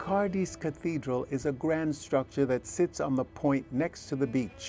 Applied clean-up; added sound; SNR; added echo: none; none; none; none.